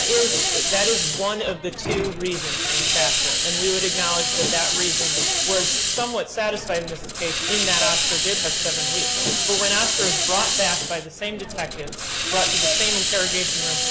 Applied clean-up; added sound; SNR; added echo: none; Hiss; -4 dB; none.